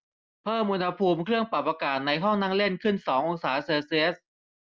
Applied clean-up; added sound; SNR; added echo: none; none; none; none.